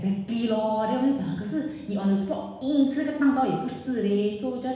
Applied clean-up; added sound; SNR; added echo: none; none; none; reverberation time 1.1 s.